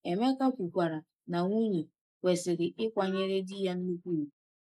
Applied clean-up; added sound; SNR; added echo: neural mask model Resemble Enhance denoiser.